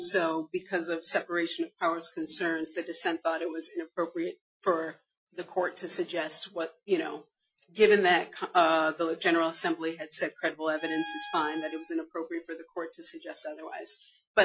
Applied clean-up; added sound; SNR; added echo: classical method Wiener filter.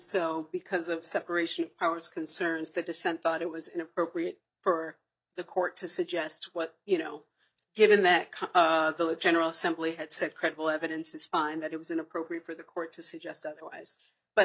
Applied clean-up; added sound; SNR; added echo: neural mask model DeepFilterNet 3.